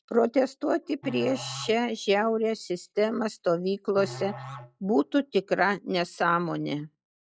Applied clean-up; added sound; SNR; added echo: classical method log-MMSE.